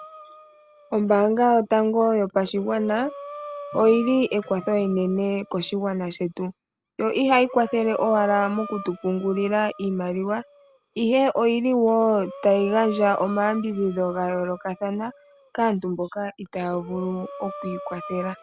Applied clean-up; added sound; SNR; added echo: none; Breathing; 17 dB; none.